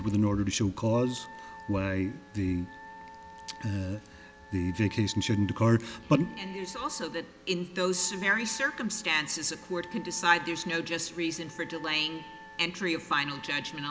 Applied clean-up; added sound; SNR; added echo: none; Wind instrument, woodwind instrument; 19 dB; none.